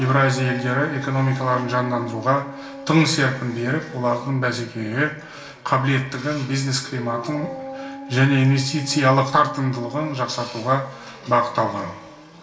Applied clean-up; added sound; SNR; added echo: none; Dog; 16 dB; reverberation time 0.3 s.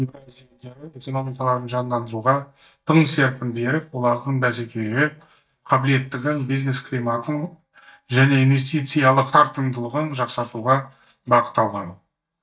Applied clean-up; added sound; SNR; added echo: neural mask model DeepFilterNet 3.